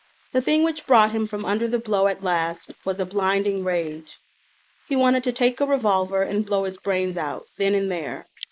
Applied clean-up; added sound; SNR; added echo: neural mask model Resemble Enhance denoiser.